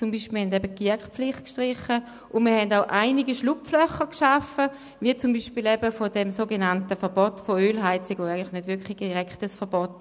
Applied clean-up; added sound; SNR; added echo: none; none; none; none.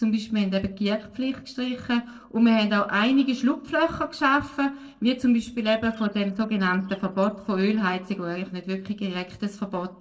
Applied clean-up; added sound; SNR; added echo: neural separator model SepFormer DNS4.